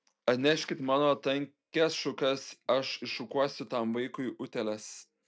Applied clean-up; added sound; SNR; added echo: none; none; none; none.